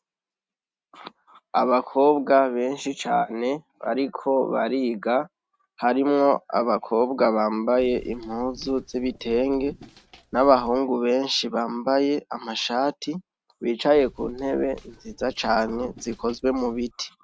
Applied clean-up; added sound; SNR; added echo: neural mask model RNNoise.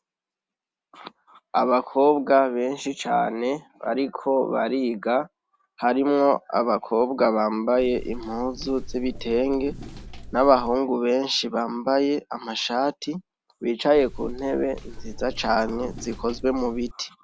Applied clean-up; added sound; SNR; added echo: none; Walk, footsteps; 12 dB; none.